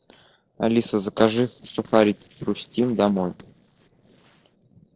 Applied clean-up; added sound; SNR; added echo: neural separator model SepFormer DNS4.